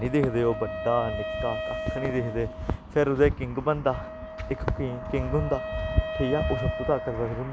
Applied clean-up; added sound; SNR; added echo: none; Wind instrument, woodwind instrument; 8 dB; none.